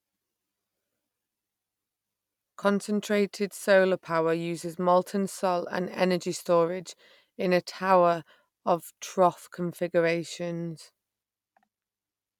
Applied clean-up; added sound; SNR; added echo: none; none; none; none.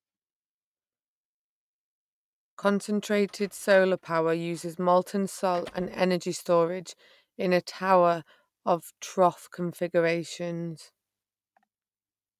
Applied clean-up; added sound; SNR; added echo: neural mask model RNNoise.